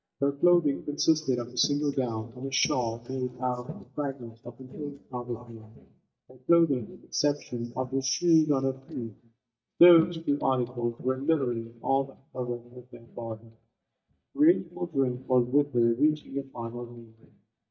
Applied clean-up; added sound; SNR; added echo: neural mask model DeepFilterNet 3.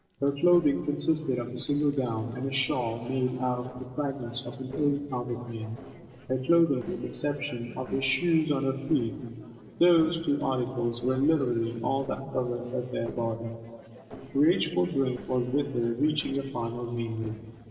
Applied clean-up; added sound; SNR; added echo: neural separator model SepFormer DNS4.